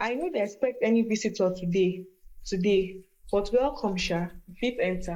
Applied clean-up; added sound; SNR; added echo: neural mask model Resemble Enhance denoiser.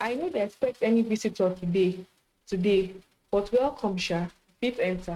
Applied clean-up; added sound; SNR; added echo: neural mask model RNNoise.